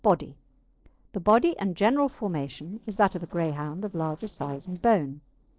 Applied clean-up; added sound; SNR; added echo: neural separator model SepFormer DNS4.